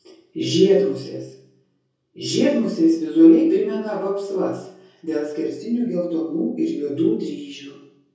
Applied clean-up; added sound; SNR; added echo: none; none; none; reverberation time 0.6 s.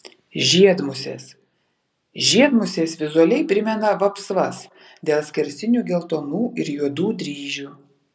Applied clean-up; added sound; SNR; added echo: none; none; none; none.